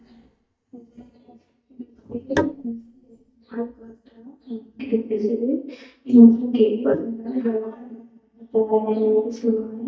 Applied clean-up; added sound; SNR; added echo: neural mask model DeepFilterNet 3.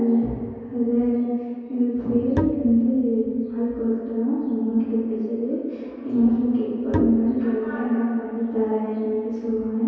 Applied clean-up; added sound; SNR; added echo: none; Bowed string instrument; 6 dB; reverberation time 2.2 s.